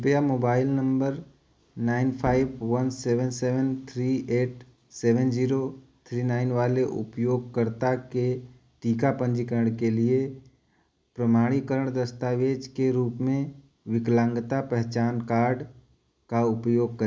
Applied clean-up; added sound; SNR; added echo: none; Bowed string instrument; 14 dB; none.